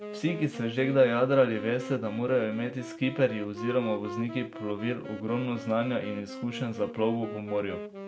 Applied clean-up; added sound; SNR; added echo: none; Wind instrument, woodwind instrument; 11 dB; none.